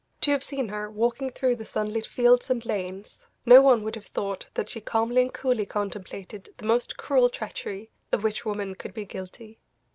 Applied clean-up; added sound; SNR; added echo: none; none; none; none.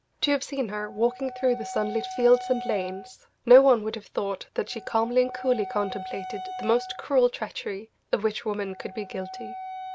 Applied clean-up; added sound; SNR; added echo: none; Wind instrument, woodwind instrument; 13 dB; none.